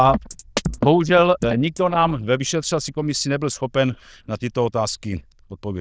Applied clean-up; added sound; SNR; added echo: neural diffusion model UNIVERSE++.